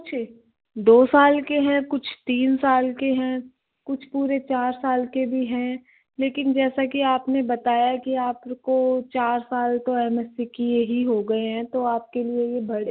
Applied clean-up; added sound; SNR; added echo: none; none; none; none.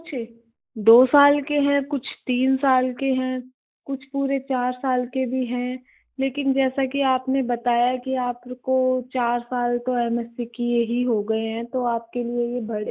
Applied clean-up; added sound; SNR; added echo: neural mask model Resemble Enhance denoiser.